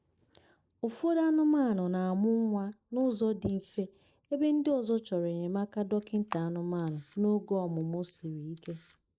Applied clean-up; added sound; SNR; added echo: neural mask model Resemble Enhance denoiser.